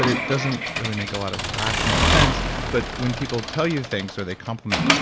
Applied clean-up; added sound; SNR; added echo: none; Accelerating, revving, vroom / Mechanisms; -2 dB; none.